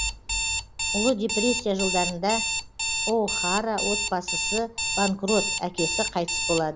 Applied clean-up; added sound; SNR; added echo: none; Alarm; 1 dB; none.